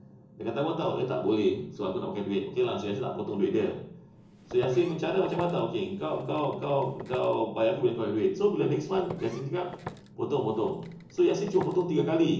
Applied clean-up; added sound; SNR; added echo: none; Walk, footsteps; 17 dB; reverberation time 0.8 s.